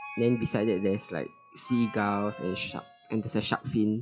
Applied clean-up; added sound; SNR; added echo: classical method WPE with log-MMSE.